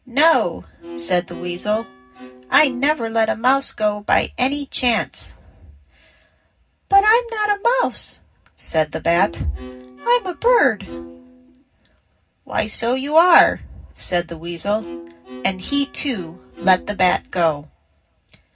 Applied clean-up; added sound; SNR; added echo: none; Bowed string instrument; 15 dB; reverberation time 0.4 s.